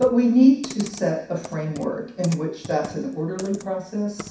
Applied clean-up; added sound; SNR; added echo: none; Computer keyboard; 18 dB; reverberation time 0.6 s.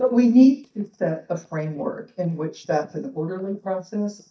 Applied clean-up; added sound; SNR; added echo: neural mask model DeepFilterNet 3.